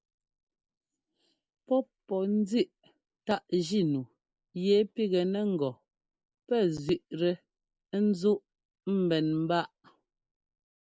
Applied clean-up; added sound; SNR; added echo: neural mask model Resemble Enhance denoiser.